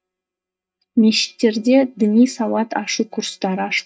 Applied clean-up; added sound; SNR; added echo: neural mask model DeepFilterNet 3.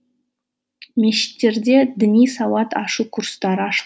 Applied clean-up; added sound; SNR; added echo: none; none; none; none.